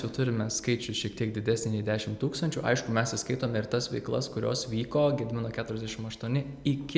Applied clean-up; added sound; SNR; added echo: none; none; none; none.